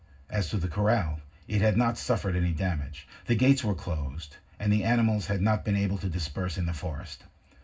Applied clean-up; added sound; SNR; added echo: none; none; none; reverberation time 0.4 s.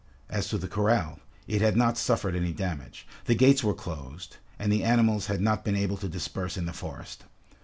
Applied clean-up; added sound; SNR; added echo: none; none; none; none.